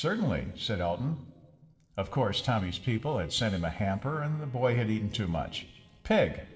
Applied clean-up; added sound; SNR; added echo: neural separator model SepFormer DNS4.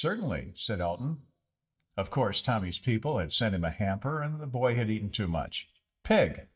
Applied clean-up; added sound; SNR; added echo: neural mask model DeepFilterNet 3.